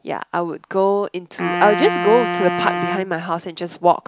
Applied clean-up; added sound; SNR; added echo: none; Wind instrument, woodwind instrument; 5 dB; none.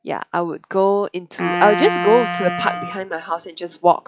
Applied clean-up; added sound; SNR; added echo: classical method log-MMSE.